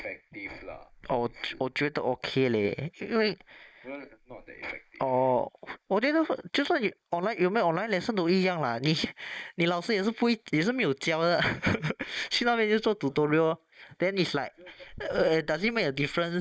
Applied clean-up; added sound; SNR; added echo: neural mask model Resemble Enhance denoiser.